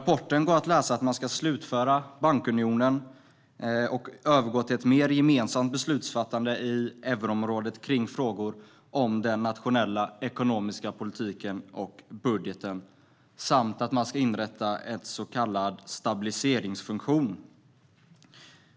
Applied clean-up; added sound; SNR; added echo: none; none; none; none.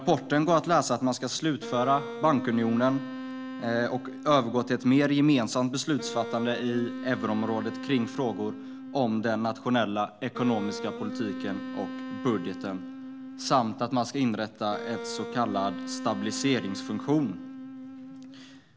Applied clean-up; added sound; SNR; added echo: none; Wind instrument, woodwind instrument; 10 dB; none.